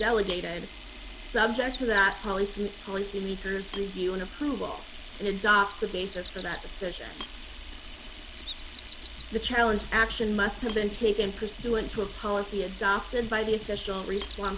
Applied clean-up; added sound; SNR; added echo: none; Bird vocalization, bird call, bird song + Camera; 11 dB; none.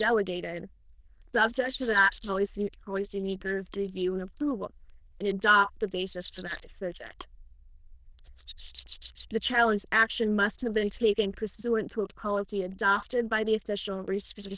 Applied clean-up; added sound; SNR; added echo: neural diffusion model UNIVERSE++.